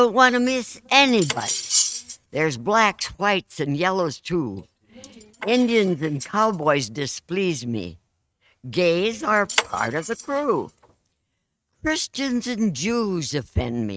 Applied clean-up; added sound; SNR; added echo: neural mask model RNNoise.